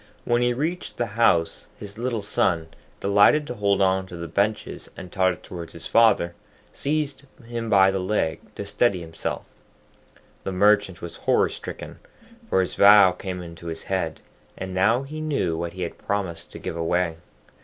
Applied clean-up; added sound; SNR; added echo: none; none; none; none.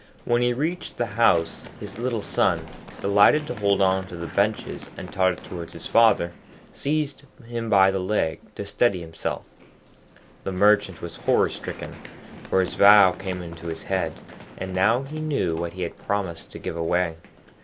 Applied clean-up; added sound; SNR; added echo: none; Run; 18 dB; none.